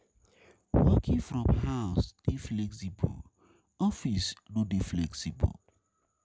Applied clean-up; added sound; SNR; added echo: none; none; none; none.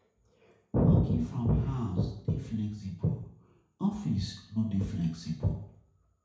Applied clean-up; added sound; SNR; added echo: none; none; none; reverberation time 0.6 s.